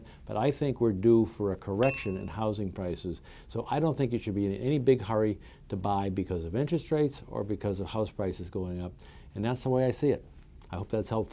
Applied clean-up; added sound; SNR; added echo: none; Tap; 11 dB; none.